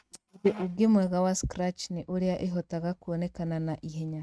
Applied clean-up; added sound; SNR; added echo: neural mask model RNNoise.